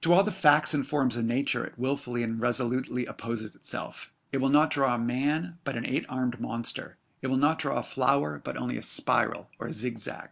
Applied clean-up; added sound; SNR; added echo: none; none; none; none.